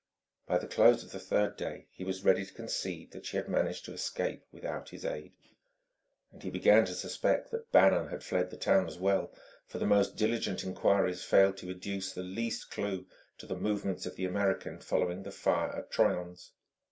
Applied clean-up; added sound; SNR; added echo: none; none; none; none.